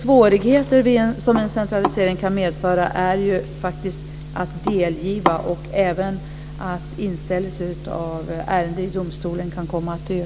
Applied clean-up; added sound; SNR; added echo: none; none; none; none.